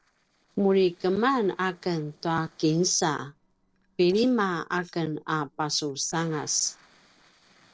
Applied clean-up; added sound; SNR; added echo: neural separator model SepFormer DNS4.